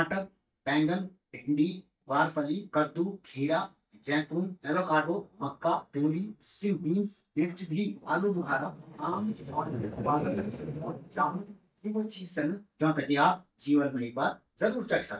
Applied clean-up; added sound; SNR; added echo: neural mask model DeepFilterNet 3.